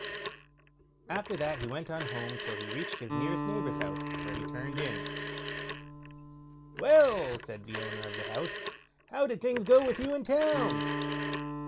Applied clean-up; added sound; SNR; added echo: none; Acoustic guitar + Telephone; 5 dB; none.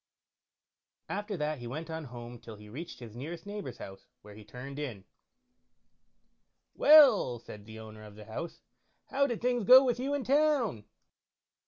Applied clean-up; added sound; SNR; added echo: none; none; none; none.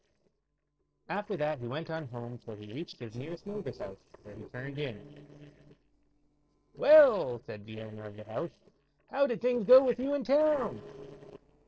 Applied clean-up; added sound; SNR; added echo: neural separator model SepFormer DNS4.